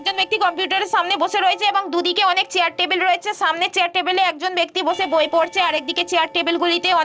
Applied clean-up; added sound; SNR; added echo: neural separator model SepFormer DNS4.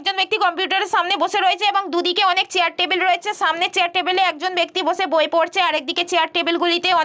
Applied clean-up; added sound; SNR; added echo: none; none; none; none.